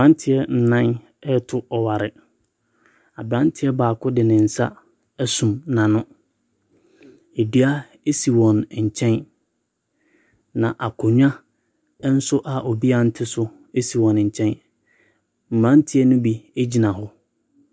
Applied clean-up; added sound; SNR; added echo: none; none; none; none.